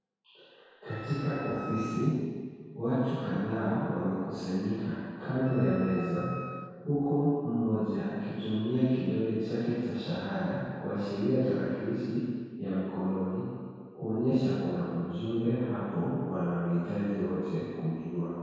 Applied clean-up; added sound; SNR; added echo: none; Wind instrument, woodwind instrument; 14 dB; reverberation time 2.0 s.